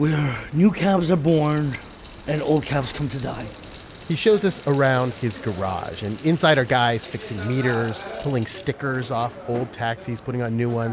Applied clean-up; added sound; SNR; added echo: none; Sink (filling or washing) / Water tap, faucet; 19 dB; none.